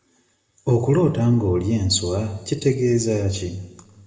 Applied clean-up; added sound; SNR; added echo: none; none; none; reverberation time 0.9 s.